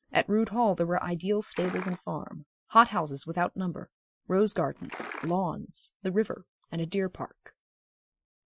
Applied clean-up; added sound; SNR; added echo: classical method Wiener filter.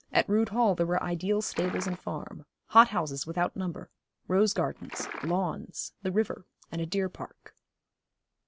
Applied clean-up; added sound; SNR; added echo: none; Liquid; 10 dB; none.